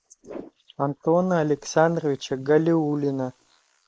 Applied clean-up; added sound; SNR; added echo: neural mask model Resemble Enhance denoiser.